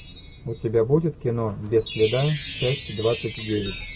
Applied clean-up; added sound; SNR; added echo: none; Chime; -1 dB; none.